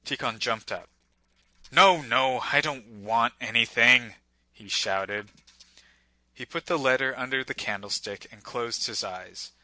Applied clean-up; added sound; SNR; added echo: neural separator model SepFormer DNS4.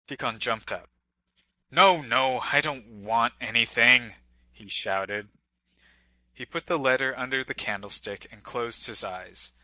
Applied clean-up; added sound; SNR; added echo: neural mask model DeepFilterNet 3.